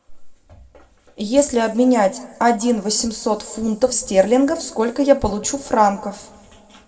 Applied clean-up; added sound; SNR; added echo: none; none; none; reverberation time 1.3 s.